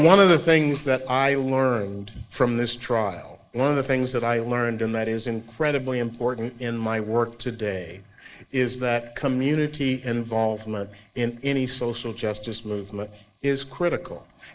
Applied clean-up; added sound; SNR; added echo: neural mask model Resemble Enhance denoiser.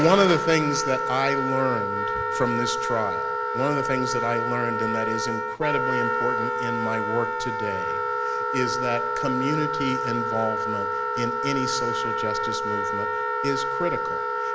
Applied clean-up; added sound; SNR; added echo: none; Wind instrument, woodwind instrument; -1 dB; none.